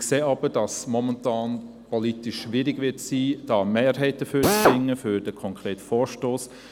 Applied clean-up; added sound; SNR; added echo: none; Drill; -3 dB; none.